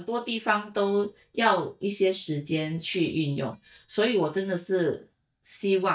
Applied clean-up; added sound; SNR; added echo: neural mask model DeepFilterNet 3.